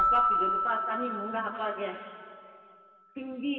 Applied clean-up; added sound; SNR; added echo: none; Keyboard (musical); -4 dB; reverberation time 2.5 s.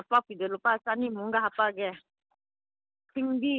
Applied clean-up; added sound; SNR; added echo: none; none; none; none.